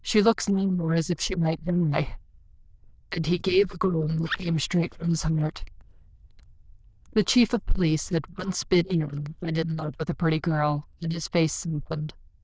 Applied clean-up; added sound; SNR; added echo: neural diffusion model UNIVERSE++.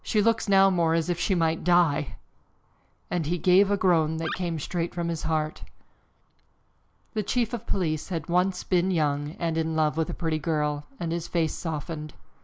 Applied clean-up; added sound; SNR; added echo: neural mask model Resemble Enhance denoiser.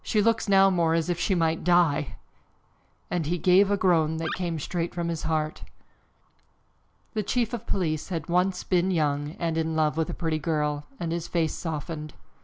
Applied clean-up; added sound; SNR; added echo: none; Animal; 14 dB; none.